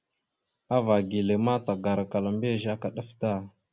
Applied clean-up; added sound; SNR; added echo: none; none; none; none.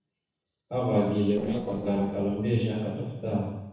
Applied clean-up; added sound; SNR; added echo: neural separator model SepFormer DNS4.